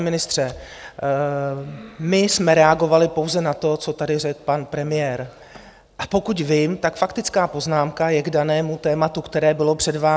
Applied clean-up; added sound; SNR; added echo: none; none; none; none.